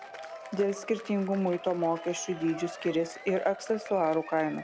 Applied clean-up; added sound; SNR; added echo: none; Applause / Crowd / Cheering; 14 dB; none.